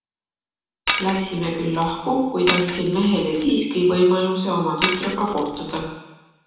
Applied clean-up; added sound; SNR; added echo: none; Glass; 7 dB; reverberation time 1.0 s.